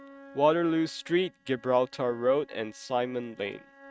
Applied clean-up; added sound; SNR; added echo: neural mask model RNNoise.